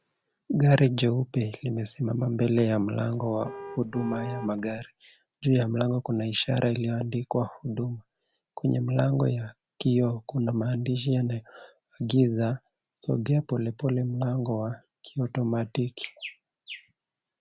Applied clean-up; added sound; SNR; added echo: none; Car; 13 dB; none.